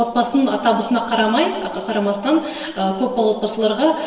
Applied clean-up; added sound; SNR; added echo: none; none; none; reverberation time 1.3 s.